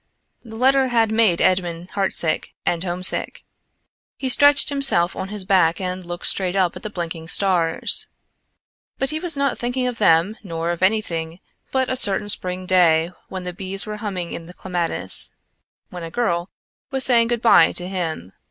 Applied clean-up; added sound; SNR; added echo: none; none; none; none.